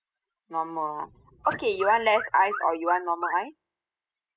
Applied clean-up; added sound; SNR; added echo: classical method spectral subtraction.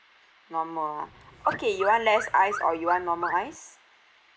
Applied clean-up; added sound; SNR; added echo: none; Alarm / Car; 9 dB; none.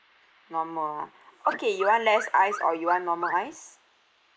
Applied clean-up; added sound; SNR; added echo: neural mask model Resemble Enhance denoiser.